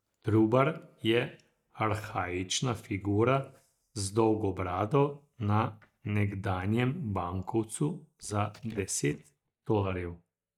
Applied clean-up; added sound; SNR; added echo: neural mask model DeepFilterNet 3.